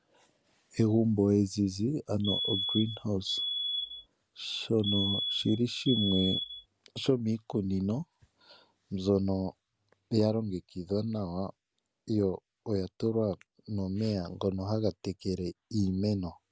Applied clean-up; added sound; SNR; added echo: none; Alarm; 3 dB; none.